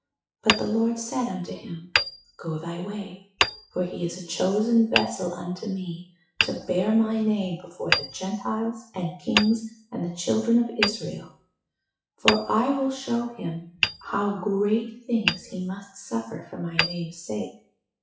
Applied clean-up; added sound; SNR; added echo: classical method WPE with log-MMSE.